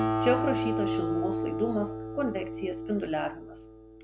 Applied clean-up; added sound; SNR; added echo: none; Acoustic guitar; 0 dB; none.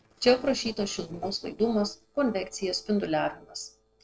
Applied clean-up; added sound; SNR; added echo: neural separator model SepFormer DNS4.